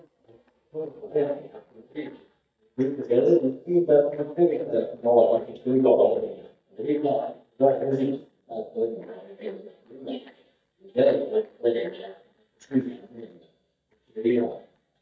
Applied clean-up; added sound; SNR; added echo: neural mask model DeepFilterNet 3.